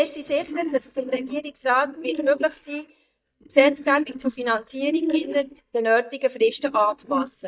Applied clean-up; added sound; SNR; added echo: neural mask model DeepFilterNet 3.